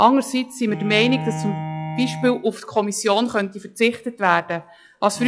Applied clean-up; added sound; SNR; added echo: classical method log-MMSE.